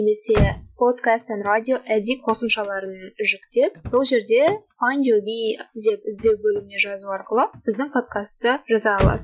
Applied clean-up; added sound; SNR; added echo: classical method Wiener filter.